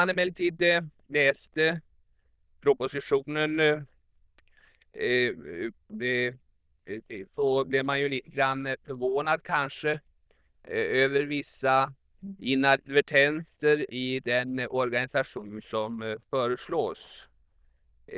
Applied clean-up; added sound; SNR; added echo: neural diffusion model UNIVERSE++.